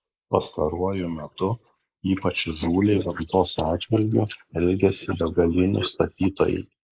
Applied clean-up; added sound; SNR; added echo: neural mask model Resemble Enhance denoiser.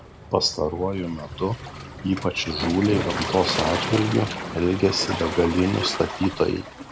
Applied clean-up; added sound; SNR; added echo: none; Waves, surf; 7 dB; none.